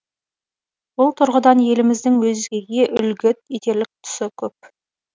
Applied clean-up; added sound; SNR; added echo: none; none; none; none.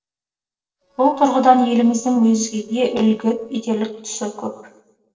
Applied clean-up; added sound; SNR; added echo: neural separator model SepFormer DNS4.